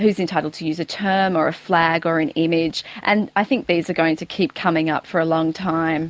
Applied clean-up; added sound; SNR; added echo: none; none; none; none.